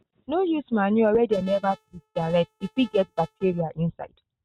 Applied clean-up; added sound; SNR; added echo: neural mask model RNNoise.